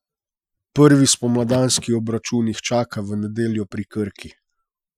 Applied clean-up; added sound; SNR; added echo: classical method Wiener filter.